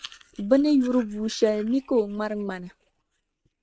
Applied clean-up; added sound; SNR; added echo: neural mask model RNNoise.